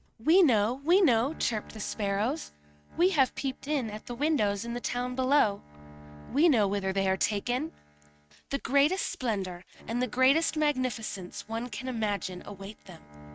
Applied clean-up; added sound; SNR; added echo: neural mask model RNNoise.